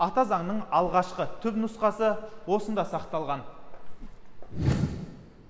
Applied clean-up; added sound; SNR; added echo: none; Whoosh, swoosh, swish; 15 dB; none.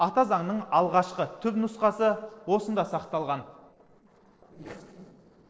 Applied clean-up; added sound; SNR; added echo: neural separator model SepFormer DNS4.